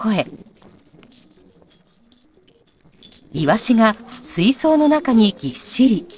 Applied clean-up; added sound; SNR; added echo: neural separator model SepFormer DNS4.